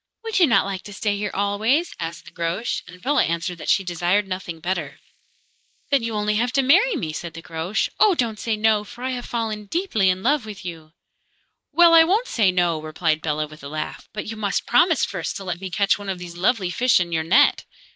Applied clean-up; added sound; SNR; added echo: neural mask model Resemble Enhance denoiser.